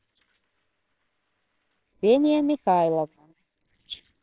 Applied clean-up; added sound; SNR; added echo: neural separator model SepFormer WHAMR!.